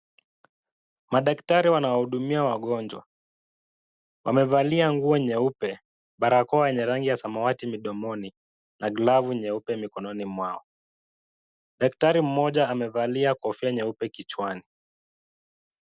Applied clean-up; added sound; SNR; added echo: none; none; none; none.